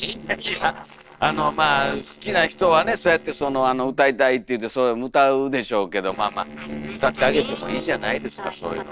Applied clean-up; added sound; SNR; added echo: neural separator model SepFormer DNS4.